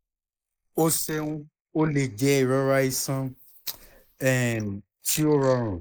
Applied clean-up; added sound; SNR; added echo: neural mask model Resemble Enhance denoiser.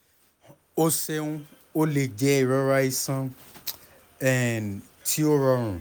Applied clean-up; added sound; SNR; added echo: none; none; none; none.